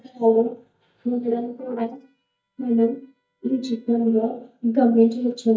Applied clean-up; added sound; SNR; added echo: neural mask model DeepFilterNet 3.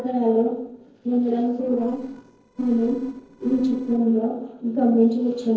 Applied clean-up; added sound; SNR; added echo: neural separator model SepFormer DNS4.